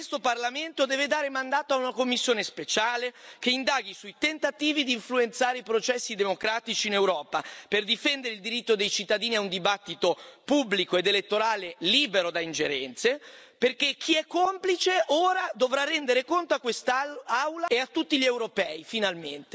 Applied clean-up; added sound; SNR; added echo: none; none; none; none.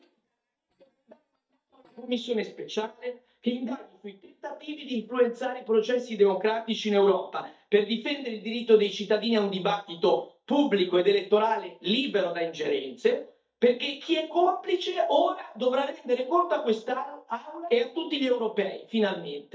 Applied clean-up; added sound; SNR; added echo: neural mask model DeepFilterNet 3.